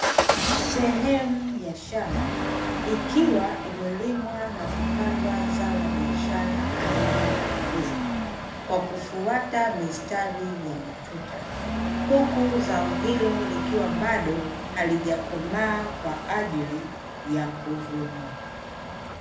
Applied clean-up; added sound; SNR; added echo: none; Engine starting / Accelerating, revving, vroom / Motor vehicle (road); 0 dB; reverberation time 0.3 s.